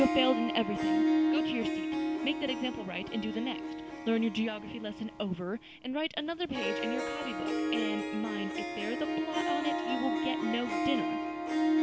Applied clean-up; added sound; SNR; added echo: none; Harp; -2 dB; none.